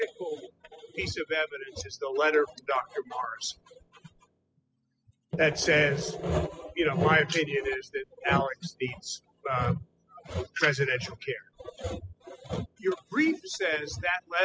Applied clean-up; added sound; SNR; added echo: classical method spectral subtraction.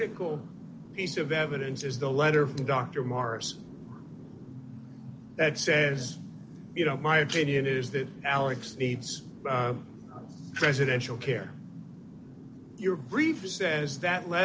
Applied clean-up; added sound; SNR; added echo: none; none; none; none.